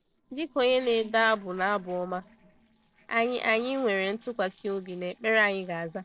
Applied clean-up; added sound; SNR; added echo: neural separator model SepFormer DNS4.